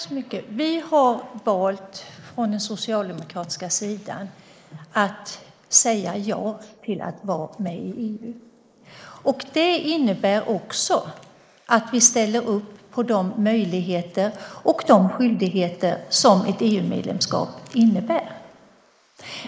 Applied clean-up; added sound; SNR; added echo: neural mask model Resemble Enhance denoiser.